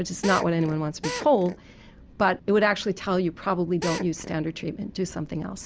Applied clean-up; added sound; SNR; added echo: none; Drill; 10 dB; none.